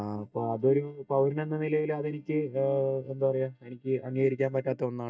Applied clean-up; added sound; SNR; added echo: neural mask model DeepFilterNet 3.